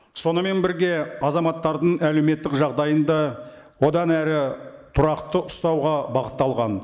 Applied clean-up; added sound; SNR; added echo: neural mask model Resemble Enhance denoiser.